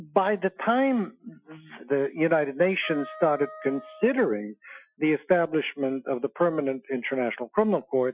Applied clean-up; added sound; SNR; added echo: classical method Wiener filter.